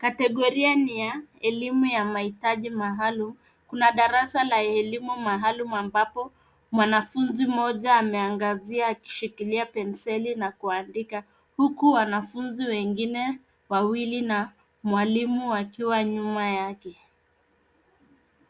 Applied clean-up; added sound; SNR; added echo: none; none; none; none.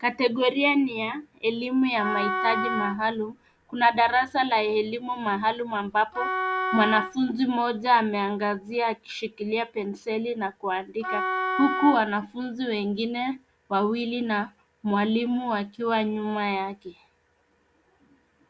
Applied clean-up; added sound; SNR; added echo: none; Wind instrument, woodwind instrument; 4 dB; none.